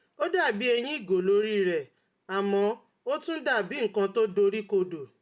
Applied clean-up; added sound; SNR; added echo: none; none; none; none.